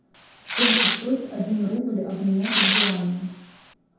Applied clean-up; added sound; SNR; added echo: none; Tearing; -4 dB; reverberation time 0.8 s.